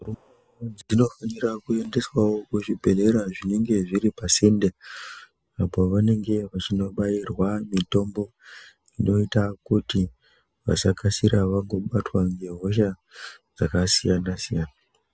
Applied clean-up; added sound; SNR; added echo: none; none; none; none.